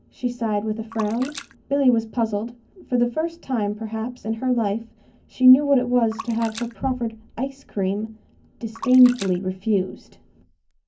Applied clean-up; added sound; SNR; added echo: none; Splash, splatter; 19 dB; reverberation time 0.3 s.